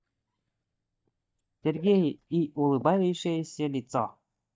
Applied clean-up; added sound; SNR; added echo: neural mask model DeepFilterNet 3.